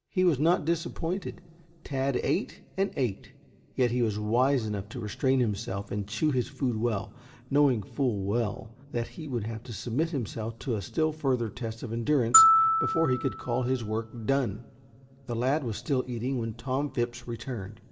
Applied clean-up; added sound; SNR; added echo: none; Glockenspiel; -2 dB; reverberation time 2.8 s.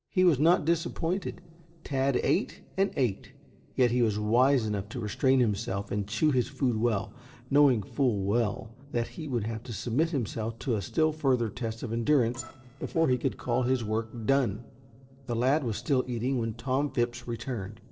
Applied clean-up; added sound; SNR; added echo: neural separator model SepFormer DNS4.